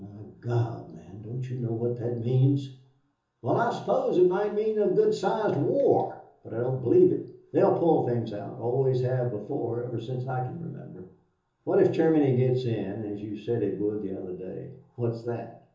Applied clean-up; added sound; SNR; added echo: none; none; none; reverberation time 0.6 s.